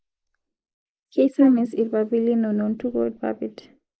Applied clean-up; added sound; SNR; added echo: neural mask model Resemble Enhance denoiser.